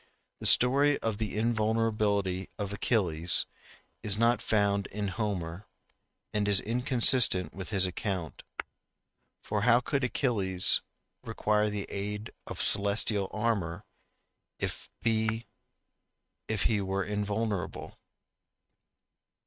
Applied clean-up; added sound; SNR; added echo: neural mask model RNNoise.